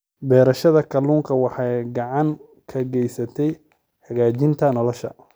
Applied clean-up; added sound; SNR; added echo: none; none; none; none.